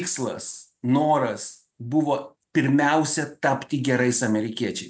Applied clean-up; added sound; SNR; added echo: none; none; none; none.